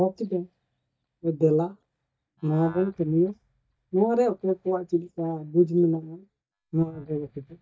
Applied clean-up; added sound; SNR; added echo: neural mask model DeepFilterNet 3.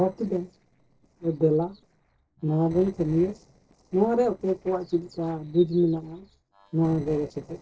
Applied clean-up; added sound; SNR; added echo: neural separator model SepFormer DNS4.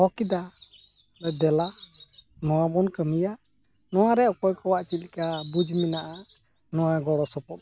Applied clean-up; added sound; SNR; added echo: none; none; none; none.